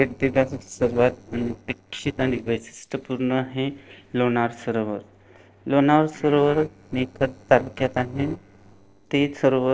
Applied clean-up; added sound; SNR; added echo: neural separator model SepFormer DNS4.